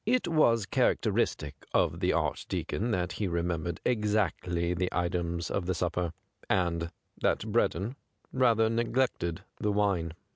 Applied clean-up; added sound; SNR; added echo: none; none; none; none.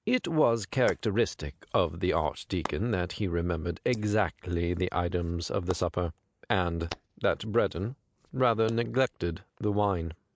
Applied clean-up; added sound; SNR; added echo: neural mask model Resemble Enhance denoiser.